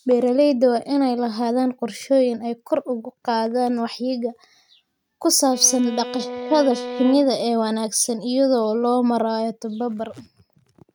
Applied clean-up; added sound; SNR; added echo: neural mask model RNNoise.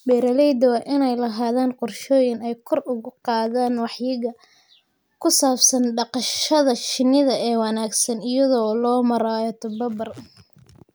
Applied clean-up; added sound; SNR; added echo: none; none; none; none.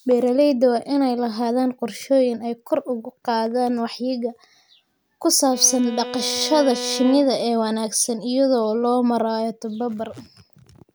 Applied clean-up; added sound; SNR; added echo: none; Bowed string instrument; 10 dB; none.